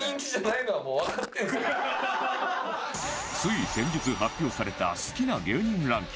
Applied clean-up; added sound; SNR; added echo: none; Walk, footsteps; 11 dB; none.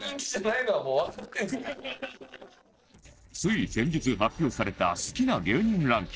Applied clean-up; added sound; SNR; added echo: neural separator model SepFormer DNS4.